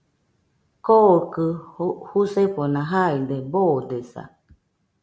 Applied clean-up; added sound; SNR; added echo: none; none; none; none.